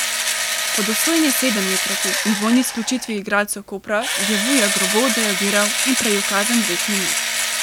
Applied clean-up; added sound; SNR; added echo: none; Engine / Drill; 0 dB; none.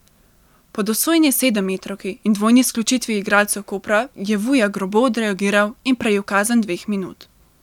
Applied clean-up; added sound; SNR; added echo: none; none; none; none.